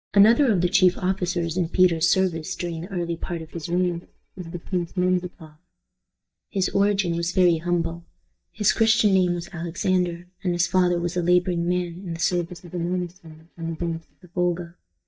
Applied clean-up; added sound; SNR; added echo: neural mask model DeepFilterNet 3.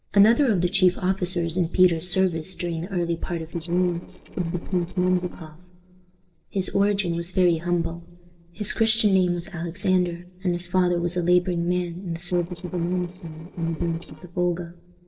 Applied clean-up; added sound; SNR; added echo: neural separator model SepFormer DNS4.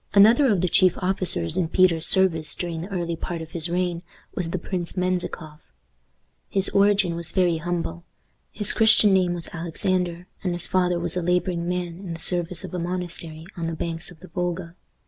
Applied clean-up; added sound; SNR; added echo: none; none; none; none.